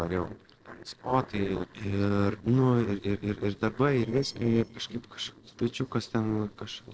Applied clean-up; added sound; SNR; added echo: neural separator model SepFormer DNS4.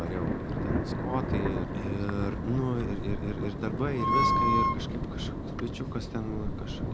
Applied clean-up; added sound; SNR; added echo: none; Thunder + Wind instrument, woodwind instrument; -4 dB; none.